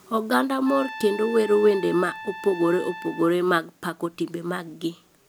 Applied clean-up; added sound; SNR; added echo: none; Trumpet; 14 dB; none.